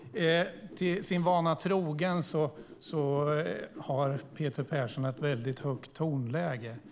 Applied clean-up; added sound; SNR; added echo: none; Whoosh, swoosh, swish; 20 dB; none.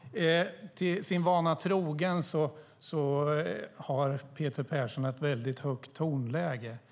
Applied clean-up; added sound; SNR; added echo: none; none; none; none.